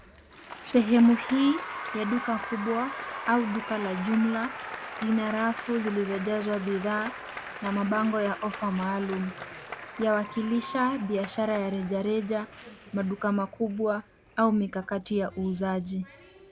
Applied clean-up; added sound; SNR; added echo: none; Applause; 12 dB; none.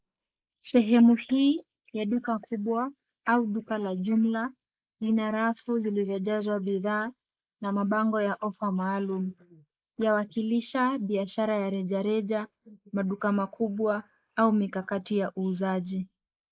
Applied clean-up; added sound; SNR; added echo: neural mask model Resemble Enhance denoiser.